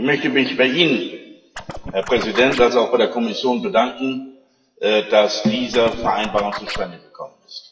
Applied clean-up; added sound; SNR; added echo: classical method WPE with log-MMSE.